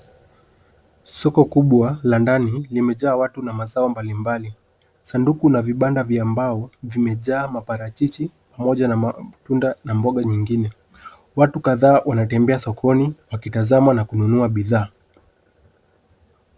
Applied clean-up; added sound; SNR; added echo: none; none; none; none.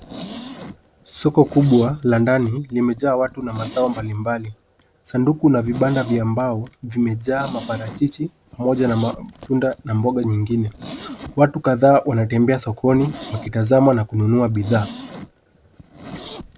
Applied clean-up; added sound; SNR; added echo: none; Zipper (clothing); 18 dB; none.